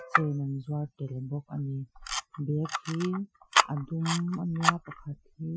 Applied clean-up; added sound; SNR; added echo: classical method Wiener filter.